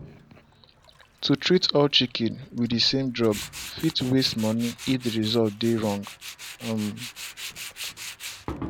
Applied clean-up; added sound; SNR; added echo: none; Tools; 14 dB; none.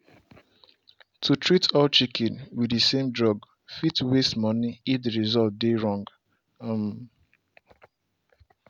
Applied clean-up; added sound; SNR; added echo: none; none; none; none.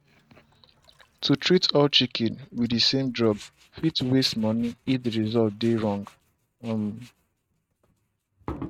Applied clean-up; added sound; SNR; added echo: neural mask model RNNoise.